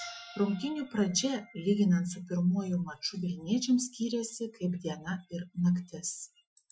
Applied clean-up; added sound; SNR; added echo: classical method Wiener filter.